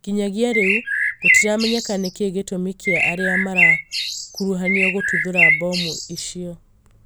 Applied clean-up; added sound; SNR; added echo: none; Bird; -4 dB; none.